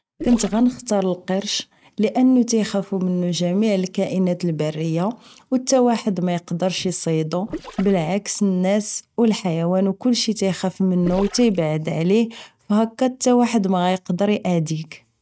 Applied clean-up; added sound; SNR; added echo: neural mask model RNNoise.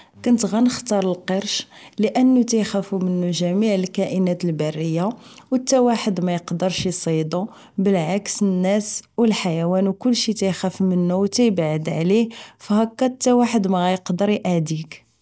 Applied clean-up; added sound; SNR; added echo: none; none; none; none.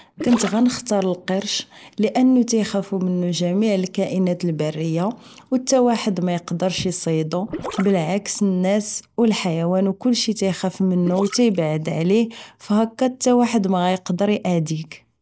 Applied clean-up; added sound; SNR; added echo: neural mask model Resemble Enhance denoiser.